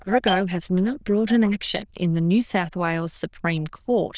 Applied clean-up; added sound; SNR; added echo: neural diffusion model UNIVERSE++.